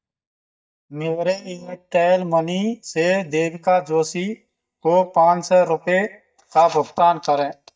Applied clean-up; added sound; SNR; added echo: neural mask model DeepFilterNet 3.